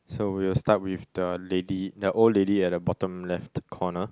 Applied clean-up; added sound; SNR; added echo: none; none; none; none.